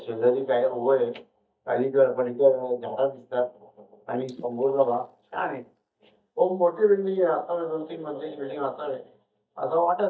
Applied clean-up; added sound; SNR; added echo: neural mask model DeepFilterNet 3.